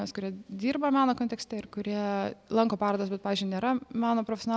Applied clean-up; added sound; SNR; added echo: none; none; none; none.